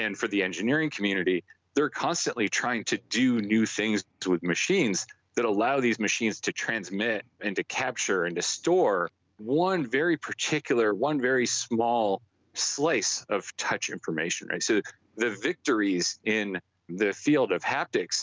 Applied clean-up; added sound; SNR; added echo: none; none; none; none.